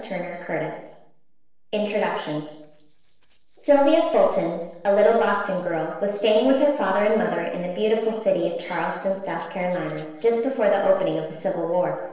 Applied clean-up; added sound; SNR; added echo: neural separator model SepFormer DNS4.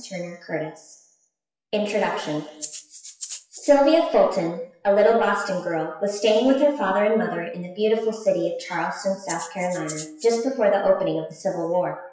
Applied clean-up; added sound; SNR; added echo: classical method WPE with log-MMSE.